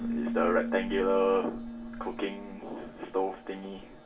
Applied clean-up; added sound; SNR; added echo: none; Keyboard (musical); 6 dB; reverberation time 0.2 s.